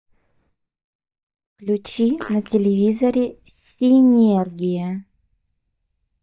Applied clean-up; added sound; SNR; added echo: neural mask model DeepFilterNet 3.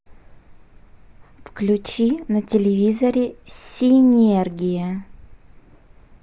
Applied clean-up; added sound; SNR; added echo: none; none; none; none.